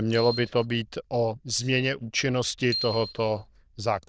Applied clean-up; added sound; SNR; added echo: neural diffusion model UNIVERSE++.